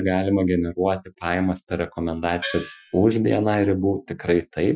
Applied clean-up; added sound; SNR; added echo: classical method Wiener filter.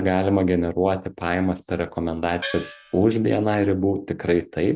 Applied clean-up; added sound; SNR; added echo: none; Gong; 13 dB; none.